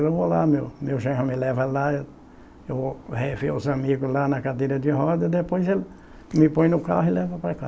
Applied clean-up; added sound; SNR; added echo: none; none; none; none.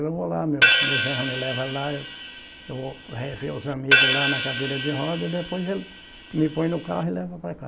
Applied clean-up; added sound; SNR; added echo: none; Crash cymbal / Hi-hat; -5 dB; none.